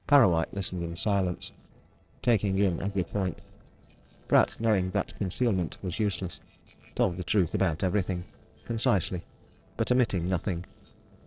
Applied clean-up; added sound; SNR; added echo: neural separator model SepFormer DNS4.